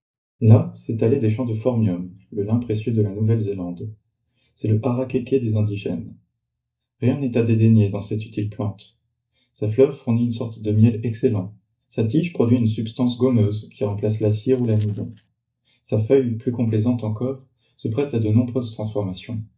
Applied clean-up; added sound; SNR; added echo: neural mask model DeepFilterNet 3.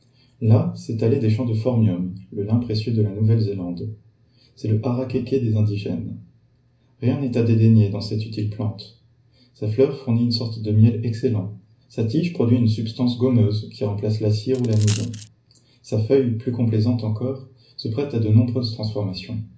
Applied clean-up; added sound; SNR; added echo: none; Coin (dropping); 14 dB; reverberation time 0.4 s.